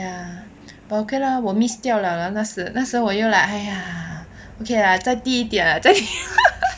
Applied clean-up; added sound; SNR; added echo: none; none; none; none.